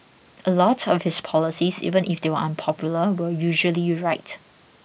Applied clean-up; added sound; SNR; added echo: none; none; none; none.